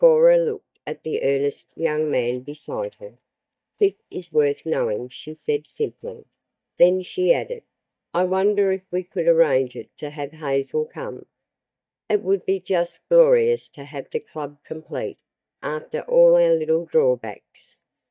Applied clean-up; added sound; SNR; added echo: neural mask model DeepFilterNet 3.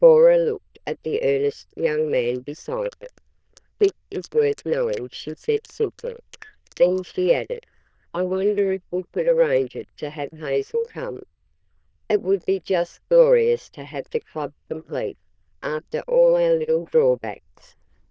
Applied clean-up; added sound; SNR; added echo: neural diffusion model UNIVERSE++.